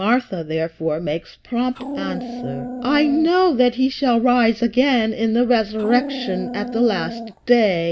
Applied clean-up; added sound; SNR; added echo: none; Dog; 10 dB; none.